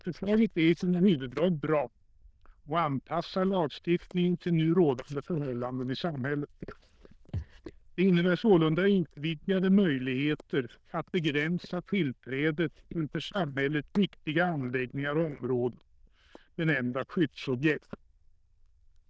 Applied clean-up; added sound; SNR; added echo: neural diffusion model UNIVERSE++.